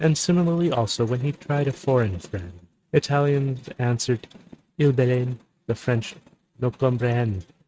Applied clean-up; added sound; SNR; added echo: neural mask model RNNoise.